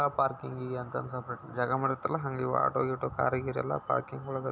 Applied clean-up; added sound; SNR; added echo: none; none; none; none.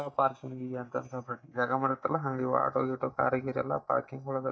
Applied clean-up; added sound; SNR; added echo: neural mask model DeepFilterNet 3.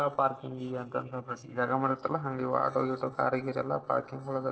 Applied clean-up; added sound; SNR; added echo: neural separator model SepFormer DNS4.